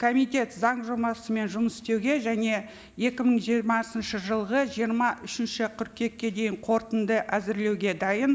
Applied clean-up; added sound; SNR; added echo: none; none; none; none.